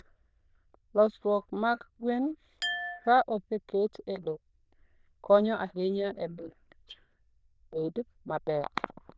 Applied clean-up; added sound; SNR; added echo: neural diffusion model UNIVERSE++.